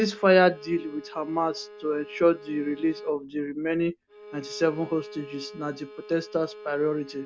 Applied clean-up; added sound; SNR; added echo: none; Bowed string instrument; 17 dB; none.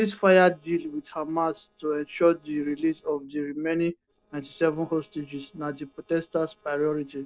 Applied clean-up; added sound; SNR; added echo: neural separator model SepFormer DNS4.